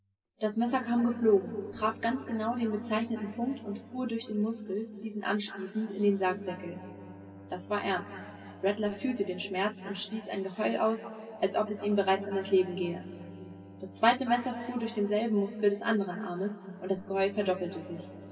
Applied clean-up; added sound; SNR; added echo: none; Bowed string instrument; 20 dB; reverberation time 3.0 s.